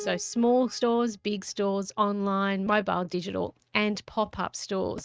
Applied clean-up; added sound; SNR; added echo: neural mask model RNNoise.